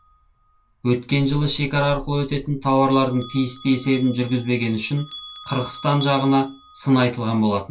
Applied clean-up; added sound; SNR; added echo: none; Bell; 16 dB; reverberation time 0.2 s.